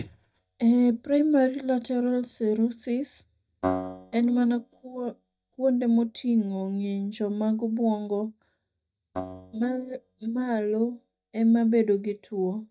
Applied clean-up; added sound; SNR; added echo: neural mask model DeepFilterNet 3.